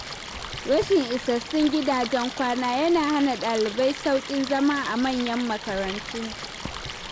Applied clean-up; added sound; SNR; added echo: none; Stream; 10 dB; none.